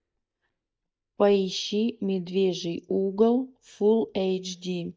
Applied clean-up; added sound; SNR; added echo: neural mask model DeepFilterNet 3.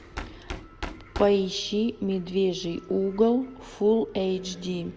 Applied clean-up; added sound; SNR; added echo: none; Knock; 16 dB; none.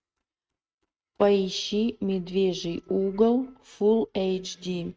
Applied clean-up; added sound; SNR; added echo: neural mask model RNNoise.